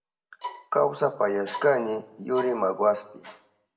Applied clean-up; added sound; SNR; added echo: none; Bowed string instrument; 13 dB; reverberation time 0.6 s.